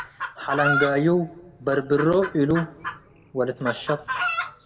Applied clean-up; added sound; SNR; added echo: none; Chicken, rooster; 6 dB; reverberation time 0.9 s.